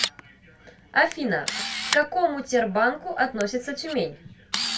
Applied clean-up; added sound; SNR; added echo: none; Camera; 8 dB; reverberation time 0.2 s.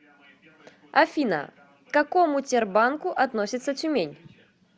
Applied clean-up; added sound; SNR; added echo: none; none; none; none.